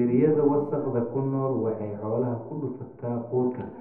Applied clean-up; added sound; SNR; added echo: none; none; none; reverberation time 0.7 s.